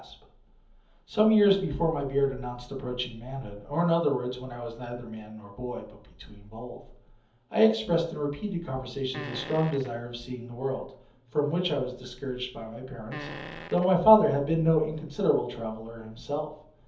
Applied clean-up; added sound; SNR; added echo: none; Fart; 13 dB; reverberation time 0.7 s.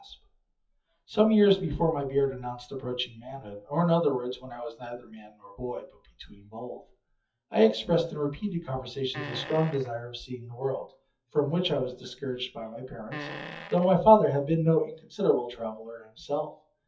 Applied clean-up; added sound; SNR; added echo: classical method WPE with log-MMSE.